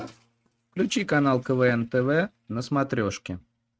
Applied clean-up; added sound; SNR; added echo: neural mask model RNNoise.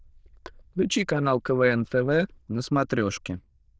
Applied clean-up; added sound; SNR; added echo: neural diffusion model UNIVERSE++.